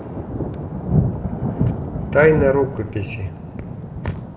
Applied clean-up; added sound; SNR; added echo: none; Thunder; 1 dB; reverberation time 1.2 s.